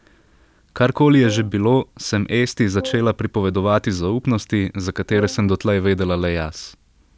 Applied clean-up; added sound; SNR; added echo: none; Brass instrument; 18 dB; none.